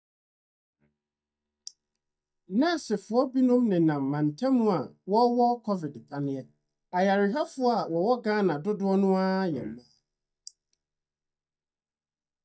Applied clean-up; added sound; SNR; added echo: neural mask model DeepFilterNet 3.